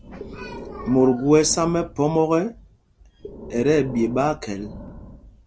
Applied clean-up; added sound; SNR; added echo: none; Breathing; 16 dB; none.